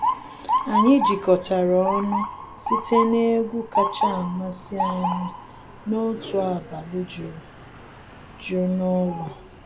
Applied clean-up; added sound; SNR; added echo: none; Motor vehicle (road) / Siren; 5 dB; none.